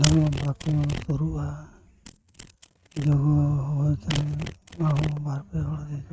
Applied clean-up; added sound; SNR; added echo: neural mask model RNNoise.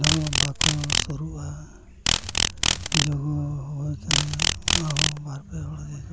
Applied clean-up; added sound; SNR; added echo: none; Insect; -3 dB; none.